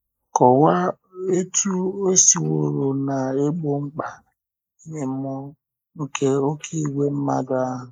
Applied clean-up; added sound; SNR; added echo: neural mask model Resemble Enhance denoiser.